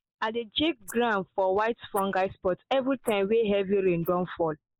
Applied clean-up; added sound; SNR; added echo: neural mask model Resemble Enhance denoiser.